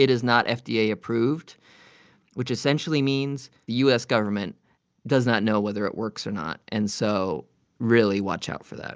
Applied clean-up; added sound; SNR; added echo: none; none; none; none.